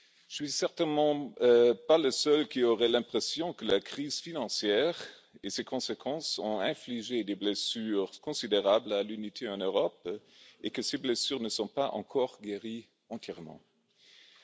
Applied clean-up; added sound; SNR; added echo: none; none; none; none.